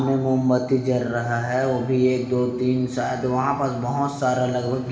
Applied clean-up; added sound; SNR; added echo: none; none; none; reverberation time 1.4 s.